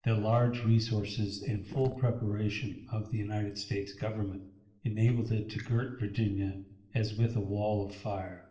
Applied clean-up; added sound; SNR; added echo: neural separator model SepFormer DNS4.